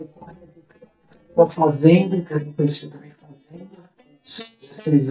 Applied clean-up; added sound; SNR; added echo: neural mask model DeepFilterNet 3.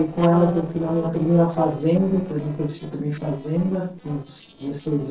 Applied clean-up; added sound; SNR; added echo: neural separator model SepFormer DNS4.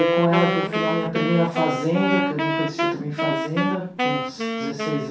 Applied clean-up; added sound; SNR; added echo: none; Wind instrument, woodwind instrument; 0 dB; reverberation time 0.3 s.